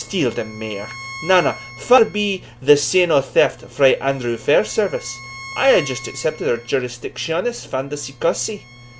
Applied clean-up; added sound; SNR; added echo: none; Bowed string instrument; 19 dB; none.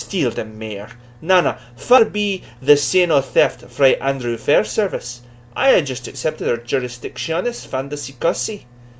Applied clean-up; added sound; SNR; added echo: none; none; none; none.